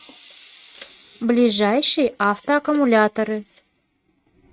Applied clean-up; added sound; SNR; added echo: neural mask model RNNoise.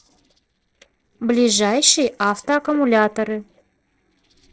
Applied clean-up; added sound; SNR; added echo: neural separator model SepFormer DNS4.